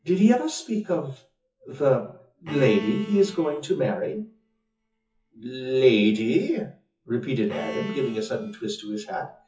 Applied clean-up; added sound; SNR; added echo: classical method WPE with log-MMSE.